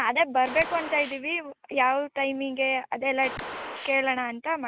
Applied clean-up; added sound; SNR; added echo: none; Gunshot, gunfire; 11 dB; none.